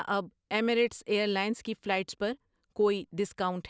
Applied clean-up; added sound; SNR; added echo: none; none; none; none.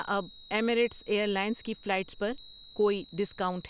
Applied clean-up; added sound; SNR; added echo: none; Chime; 17 dB; none.